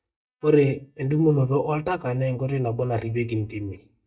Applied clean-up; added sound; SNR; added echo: neural mask model DeepFilterNet 3.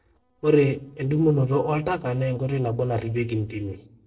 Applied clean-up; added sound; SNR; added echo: neural separator model SepFormer DNS4.